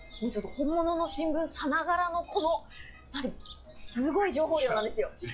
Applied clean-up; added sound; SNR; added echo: classical method log-MMSE.